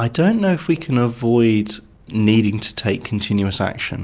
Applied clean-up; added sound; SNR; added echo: none; none; none; none.